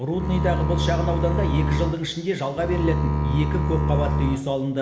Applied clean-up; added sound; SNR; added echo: none; Bowed string instrument; -2 dB; reverberation time 1.1 s.